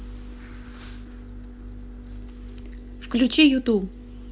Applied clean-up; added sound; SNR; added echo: none; none; none; none.